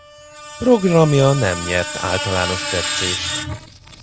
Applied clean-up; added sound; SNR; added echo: none; Screech; 7 dB; none.